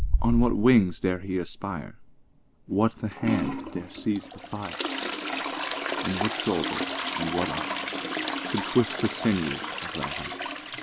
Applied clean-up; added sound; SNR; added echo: none; Trickle, dribble / Toilet flush; 3 dB; none.